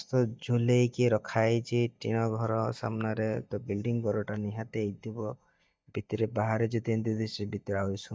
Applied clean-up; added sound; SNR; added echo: neural mask model DeepFilterNet 3.